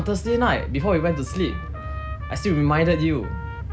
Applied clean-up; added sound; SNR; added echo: none; Trumpet; 17 dB; none.